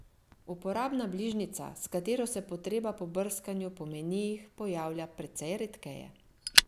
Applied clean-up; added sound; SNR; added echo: none; Fire; 1 dB; none.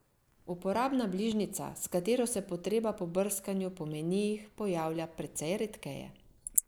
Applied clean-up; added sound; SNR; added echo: neural mask model Resemble Enhance denoiser.